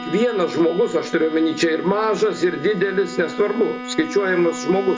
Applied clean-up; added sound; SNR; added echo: none; Bowed string instrument; 12 dB; none.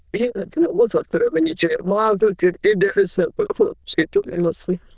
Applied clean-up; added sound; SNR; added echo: neural diffusion model UNIVERSE++.